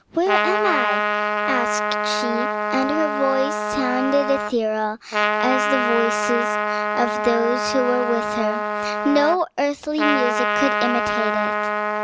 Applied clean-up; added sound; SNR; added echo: none; Trumpet; -1 dB; none.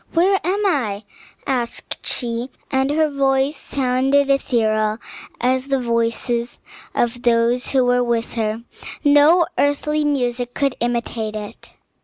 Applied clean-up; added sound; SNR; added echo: none; none; none; none.